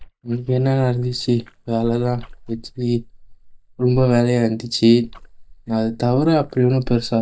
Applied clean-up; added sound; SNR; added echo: neural mask model DeepFilterNet 3.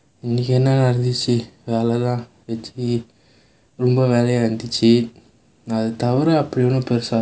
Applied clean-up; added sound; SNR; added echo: none; none; none; none.